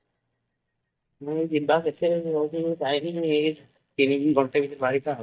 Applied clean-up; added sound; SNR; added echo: neural mask model DeepFilterNet 3.